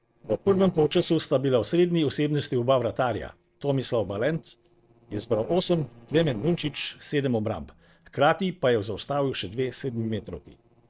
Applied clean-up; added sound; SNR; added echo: neural separator model SepFormer DNS4.